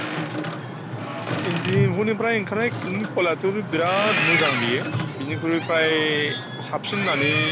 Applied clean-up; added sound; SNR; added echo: none; Boat, Water vehicle; 2 dB; none.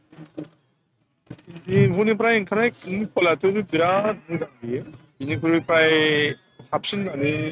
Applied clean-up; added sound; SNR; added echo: neural mask model RNNoise.